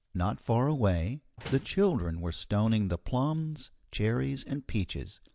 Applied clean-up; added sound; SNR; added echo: none; Slam; 18 dB; none.